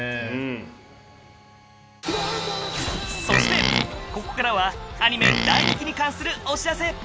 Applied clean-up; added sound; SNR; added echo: none; Livestock, farm animals, working animals; -3 dB; none.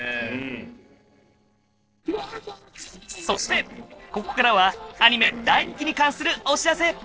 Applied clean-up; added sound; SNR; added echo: neural separator model SepFormer DNS4.